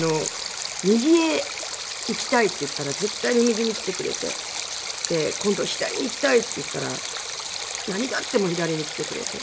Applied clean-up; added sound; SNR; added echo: none; Stream; 6 dB; none.